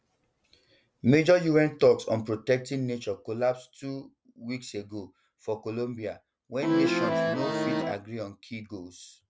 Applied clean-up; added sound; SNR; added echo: none; Accordion; -3 dB; none.